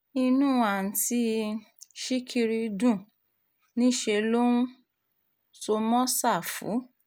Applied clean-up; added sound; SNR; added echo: none; none; none; none.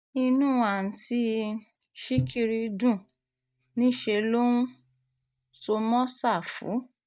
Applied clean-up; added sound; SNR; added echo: neural mask model DeepFilterNet 3.